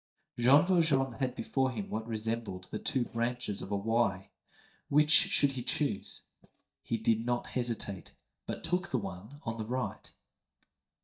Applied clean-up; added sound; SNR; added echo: neural mask model DeepFilterNet 3.